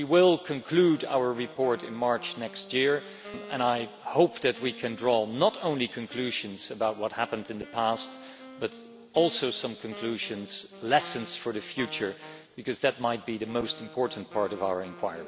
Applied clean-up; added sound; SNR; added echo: none; Wind instrument, woodwind instrument; 19 dB; none.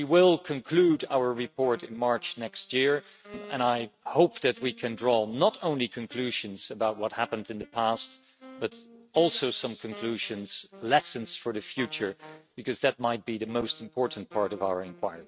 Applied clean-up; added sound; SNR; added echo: neural mask model RNNoise.